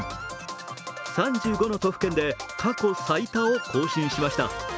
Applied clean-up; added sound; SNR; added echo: none; none; none; none.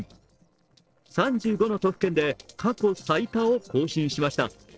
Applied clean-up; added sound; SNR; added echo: neural separator model SepFormer DNS4.